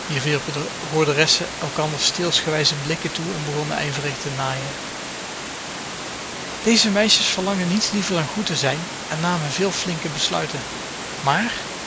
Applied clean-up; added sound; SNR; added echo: none; Water; 8 dB; none.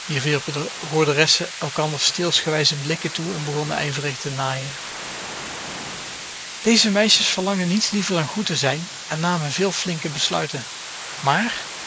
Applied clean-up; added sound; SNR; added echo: neural mask model Resemble Enhance denoiser.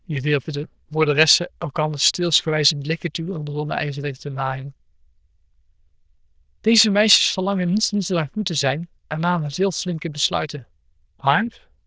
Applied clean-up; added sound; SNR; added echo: neural diffusion model UNIVERSE++.